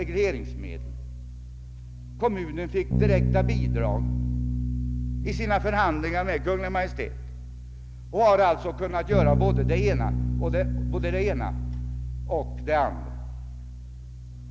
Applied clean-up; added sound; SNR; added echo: none; Bass guitar; 0 dB; none.